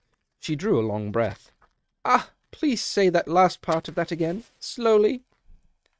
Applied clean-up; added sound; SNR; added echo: neural mask model RNNoise.